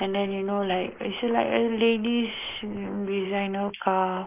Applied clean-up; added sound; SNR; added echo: neural mask model Resemble Enhance denoiser.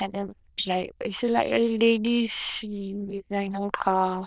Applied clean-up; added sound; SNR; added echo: neural diffusion model UNIVERSE++.